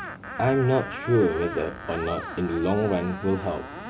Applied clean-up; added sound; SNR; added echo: none; Screech; 11 dB; none.